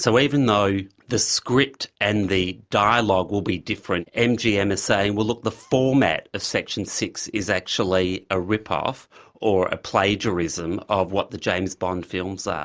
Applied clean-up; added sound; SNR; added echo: none; none; none; none.